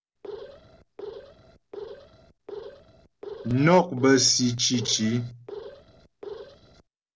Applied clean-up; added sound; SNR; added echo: neural separator model SepFormer DNS4.